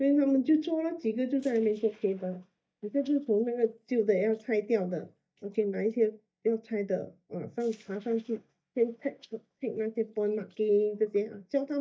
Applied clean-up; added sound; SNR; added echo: neural mask model DeepFilterNet 3.